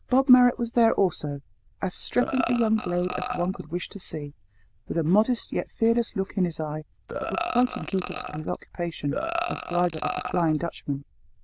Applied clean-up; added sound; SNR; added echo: neural diffusion model UNIVERSE++.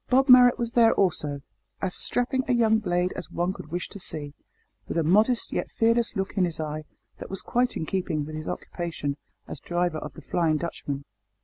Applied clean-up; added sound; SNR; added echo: none; none; none; none.